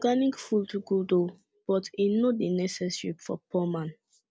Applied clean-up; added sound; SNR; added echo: none; none; none; none.